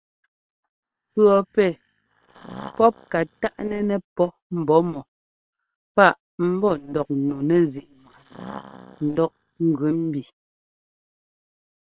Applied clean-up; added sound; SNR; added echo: neural separator model SepFormer WHAM!.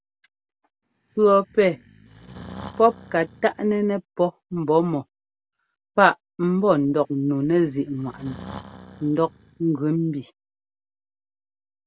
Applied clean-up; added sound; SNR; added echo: none; Breathing; 19 dB; none.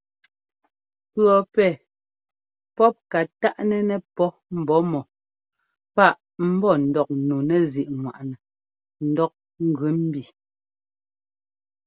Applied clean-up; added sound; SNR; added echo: none; none; none; none.